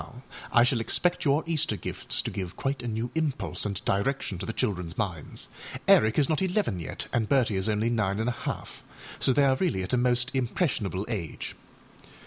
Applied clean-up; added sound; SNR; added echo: none; none; none; none.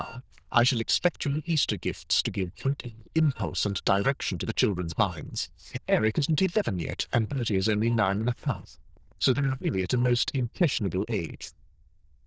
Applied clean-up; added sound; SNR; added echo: neural diffusion model UNIVERSE++.